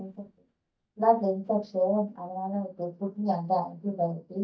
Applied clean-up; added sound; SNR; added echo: neural mask model DeepFilterNet 3.